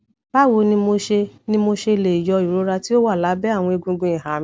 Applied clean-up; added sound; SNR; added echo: none; none; none; none.